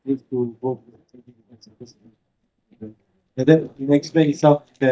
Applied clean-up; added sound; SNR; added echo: neural mask model DeepFilterNet 3.